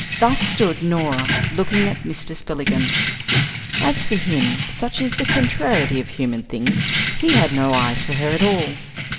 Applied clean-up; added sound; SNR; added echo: none; Keys jangling; 2 dB; reverberation time 1.2 s.